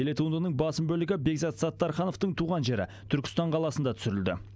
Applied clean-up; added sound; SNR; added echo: none; none; none; none.